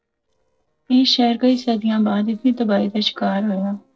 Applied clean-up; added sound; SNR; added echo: neural separator model SepFormer DNS4.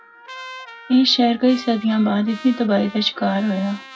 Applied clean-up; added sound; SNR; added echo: none; Trumpet; 19 dB; reverberation time 0.2 s.